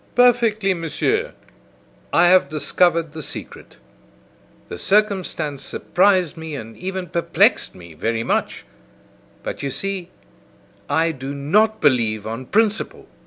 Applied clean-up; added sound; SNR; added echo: none; none; none; none.